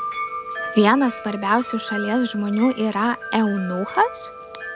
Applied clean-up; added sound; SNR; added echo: none; Wind chime; 10 dB; none.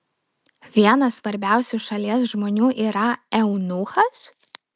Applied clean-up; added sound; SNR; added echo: none; none; none; none.